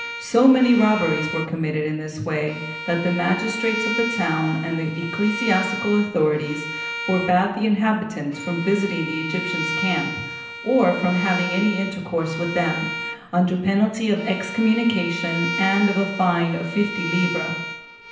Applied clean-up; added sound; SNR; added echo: none; Bowed string instrument; 8 dB; reverberation time 0.8 s.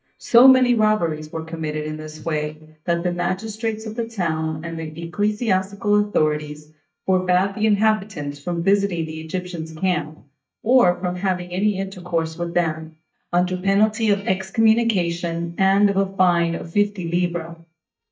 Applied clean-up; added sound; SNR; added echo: neural mask model DeepFilterNet 3.